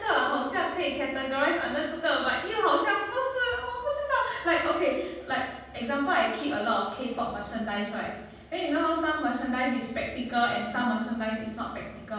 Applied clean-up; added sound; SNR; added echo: none; none; none; reverberation time 1.2 s.